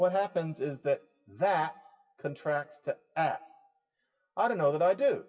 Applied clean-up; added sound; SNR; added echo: classical method WPE with log-MMSE.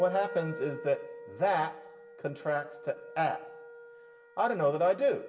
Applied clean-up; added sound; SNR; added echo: none; Wind instrument, woodwind instrument; 14 dB; reverberation time 0.7 s.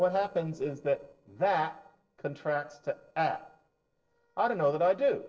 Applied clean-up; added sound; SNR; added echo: neural separator model SepFormer DNS4.